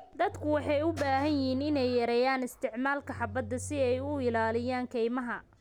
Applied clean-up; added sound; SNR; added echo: none; Bowed string instrument; 13 dB; none.